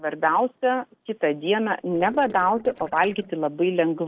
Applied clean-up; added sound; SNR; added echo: neural separator model SepFormer DNS4.